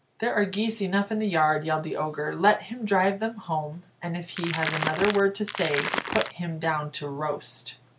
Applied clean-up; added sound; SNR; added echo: none; Crackle; 4 dB; none.